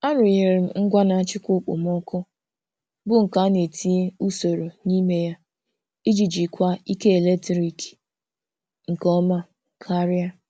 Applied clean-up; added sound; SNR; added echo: none; none; none; none.